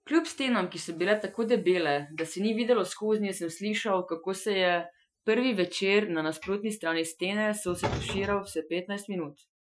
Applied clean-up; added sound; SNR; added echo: classical method Wiener filter.